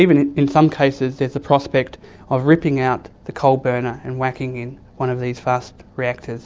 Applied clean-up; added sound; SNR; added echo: none; none; none; none.